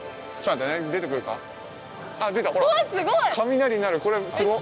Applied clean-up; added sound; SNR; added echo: none; none; none; none.